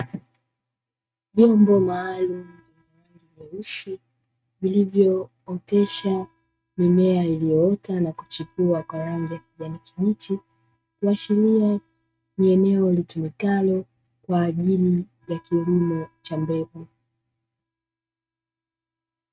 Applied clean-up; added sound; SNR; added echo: neural mask model RNNoise.